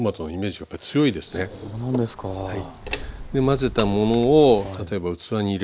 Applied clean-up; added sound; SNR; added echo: none; Bird; 15 dB; none.